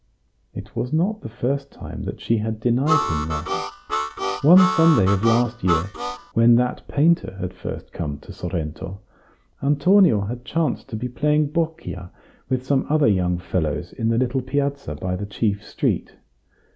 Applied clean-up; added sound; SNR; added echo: none; Harmonica; 4 dB; none.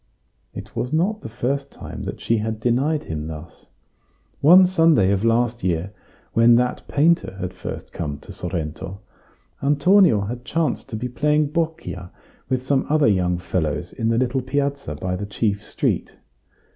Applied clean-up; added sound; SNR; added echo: none; none; none; none.